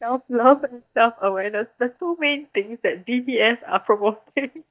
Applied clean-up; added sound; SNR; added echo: neural mask model DeepFilterNet 3.